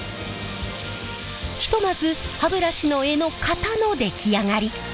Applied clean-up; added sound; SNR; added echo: none; Sink (filling or washing) / Water tap, faucet; 10 dB; none.